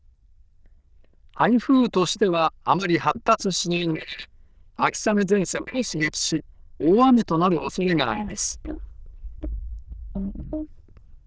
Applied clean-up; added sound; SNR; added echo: neural diffusion model UNIVERSE++.